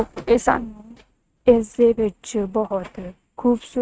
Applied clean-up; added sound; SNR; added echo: neural mask model RNNoise.